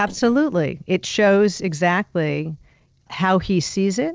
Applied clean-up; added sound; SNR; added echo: neural separator model SepFormer DNS4.